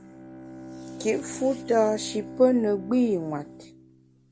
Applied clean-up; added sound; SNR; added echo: none; Bowed string instrument; 14 dB; none.